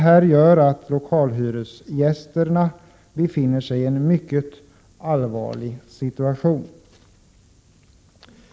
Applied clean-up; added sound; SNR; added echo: none; none; none; none.